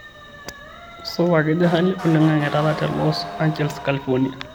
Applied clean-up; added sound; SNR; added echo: none; Motor vehicle (road) / Siren; 13 dB; none.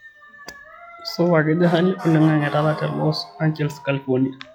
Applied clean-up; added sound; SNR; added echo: classical method log-MMSE.